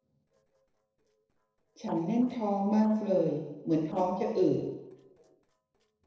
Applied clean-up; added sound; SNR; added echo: neural separator model SepFormer DNS4.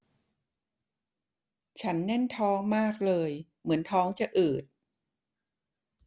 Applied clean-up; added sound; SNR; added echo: none; none; none; none.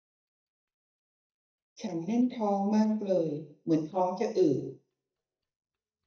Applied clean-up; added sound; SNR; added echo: neural mask model DeepFilterNet 3.